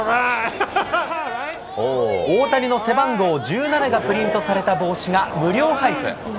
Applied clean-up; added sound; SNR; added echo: none; none; none; none.